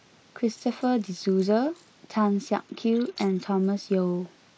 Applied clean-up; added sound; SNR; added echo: neural mask model Resemble Enhance denoiser.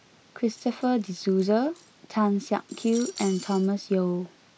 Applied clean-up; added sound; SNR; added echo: none; Cutlery, silverware; 20 dB; none.